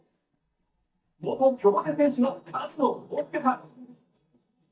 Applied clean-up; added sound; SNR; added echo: neural mask model DeepFilterNet 3.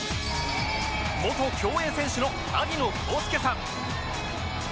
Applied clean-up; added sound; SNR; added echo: none; none; none; none.